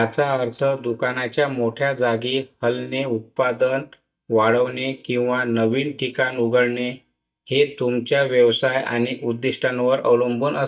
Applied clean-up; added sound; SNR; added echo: neural mask model DeepFilterNet 3.